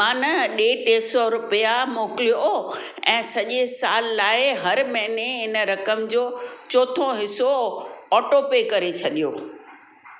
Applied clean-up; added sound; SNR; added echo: none; none; none; none.